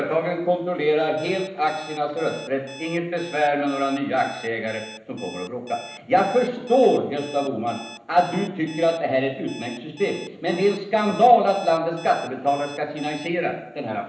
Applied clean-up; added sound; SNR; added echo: none; Alarm; 19 dB; reverberation time 0.8 s.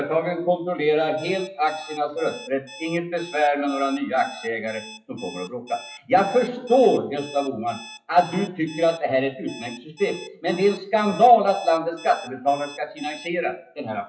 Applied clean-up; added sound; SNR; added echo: classical method WPE with log-MMSE.